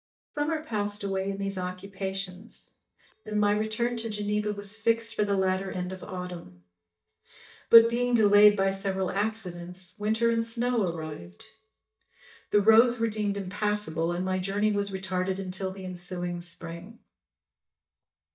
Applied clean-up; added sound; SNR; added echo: neural mask model DeepFilterNet 3.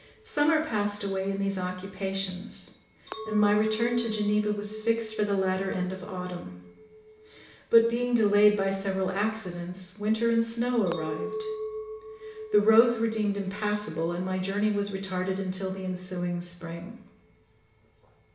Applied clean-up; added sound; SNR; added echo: none; Chink, clink; 14 dB; reverberation time 0.7 s.